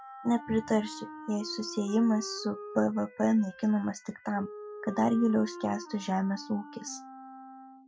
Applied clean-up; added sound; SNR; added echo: classical method Wiener filter.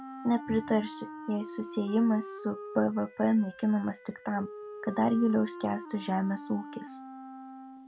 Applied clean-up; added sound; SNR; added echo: none; Wind instrument, woodwind instrument; 13 dB; none.